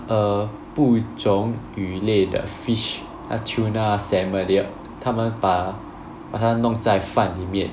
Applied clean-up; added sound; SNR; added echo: none; none; none; none.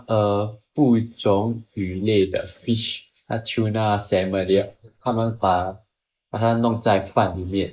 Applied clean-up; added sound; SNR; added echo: neural mask model Resemble Enhance denoiser.